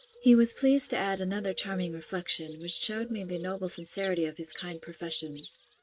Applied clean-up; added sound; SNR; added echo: neural mask model RNNoise.